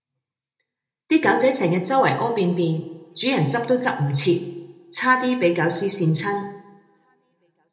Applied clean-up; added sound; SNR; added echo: none; none; none; reverberation time 0.8 s.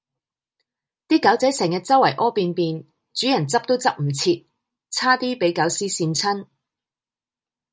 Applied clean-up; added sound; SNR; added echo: none; none; none; none.